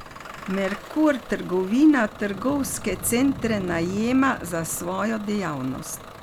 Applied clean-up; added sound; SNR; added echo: none; Engine starting / Bus + Wind; 14 dB; none.